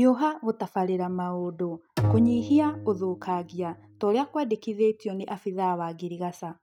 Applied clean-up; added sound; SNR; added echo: neural mask model RNNoise.